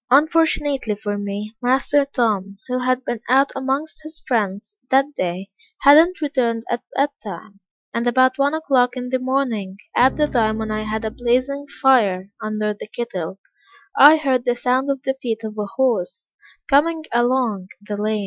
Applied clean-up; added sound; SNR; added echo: classical method Wiener filter.